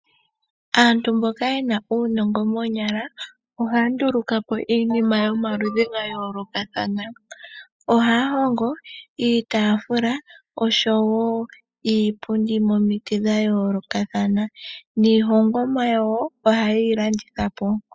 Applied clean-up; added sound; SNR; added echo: classical method spectral subtraction.